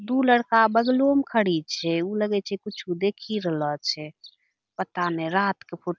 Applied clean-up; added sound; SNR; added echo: none; none; none; none.